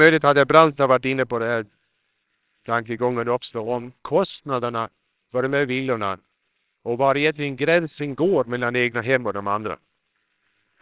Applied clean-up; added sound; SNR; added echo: neural separator model SepFormer WHAMR!.